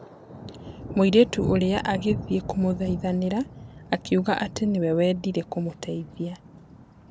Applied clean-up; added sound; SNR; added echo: none; Thunder; 12 dB; none.